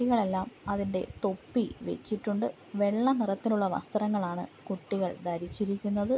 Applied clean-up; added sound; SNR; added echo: none; none; none; none.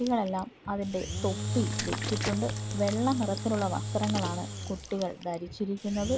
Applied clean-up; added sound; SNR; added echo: none; Engine / Drill; 4 dB; none.